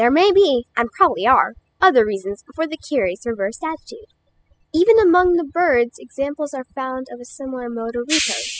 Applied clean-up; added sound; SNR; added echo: classical method spectral subtraction.